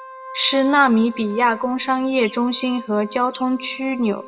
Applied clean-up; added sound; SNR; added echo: none; Wind instrument, woodwind instrument; 18 dB; reverberation time 1.3 s.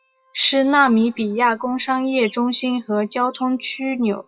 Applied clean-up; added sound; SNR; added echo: classical method WPE with log-MMSE.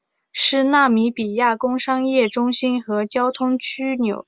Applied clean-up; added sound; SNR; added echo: none; none; none; none.